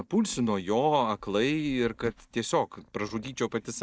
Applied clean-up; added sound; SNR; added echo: neural mask model DeepFilterNet 3.